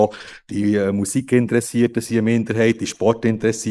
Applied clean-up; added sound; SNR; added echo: neural mask model Resemble Enhance denoiser.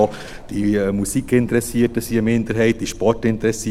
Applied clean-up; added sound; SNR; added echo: none; Car passing by / Accelerating, revving, vroom; 16 dB; none.